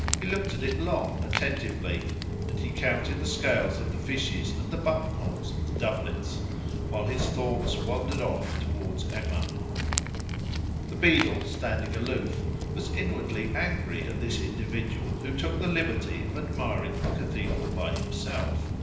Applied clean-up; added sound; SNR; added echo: none; Walk, footsteps; -2 dB; reverberation time 0.9 s.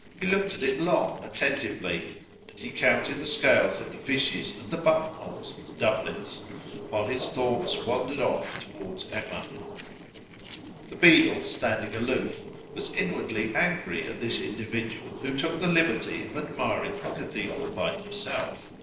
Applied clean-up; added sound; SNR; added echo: neural separator model SepFormer DNS4.